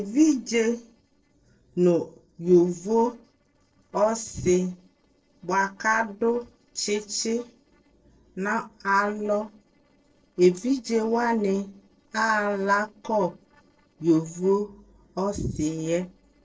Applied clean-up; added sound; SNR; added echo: neural separator model SepFormer DNS4.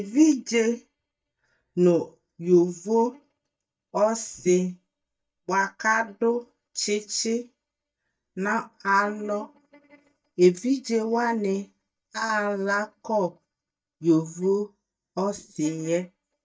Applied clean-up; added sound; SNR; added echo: neural mask model DeepFilterNet 3.